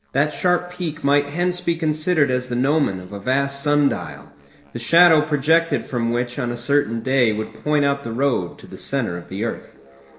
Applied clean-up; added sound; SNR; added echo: neural separator model SepFormer DNS4.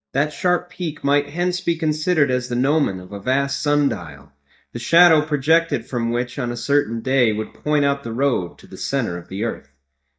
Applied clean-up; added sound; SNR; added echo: neural mask model DeepFilterNet 3.